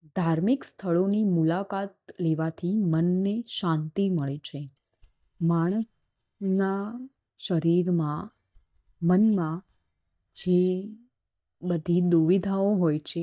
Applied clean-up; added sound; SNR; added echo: neural mask model DeepFilterNet 3.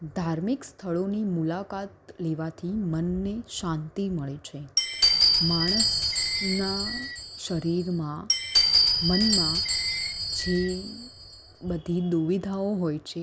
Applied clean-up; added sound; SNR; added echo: none; Glass; -4 dB; none.